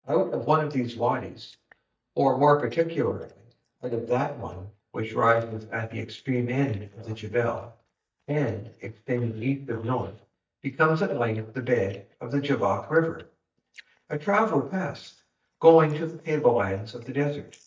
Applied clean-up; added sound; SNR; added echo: neural mask model DeepFilterNet 3.